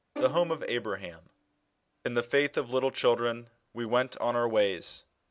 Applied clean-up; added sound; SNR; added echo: none; Bowed string instrument; 15 dB; none.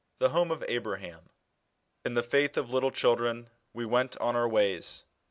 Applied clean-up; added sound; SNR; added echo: none; none; none; none.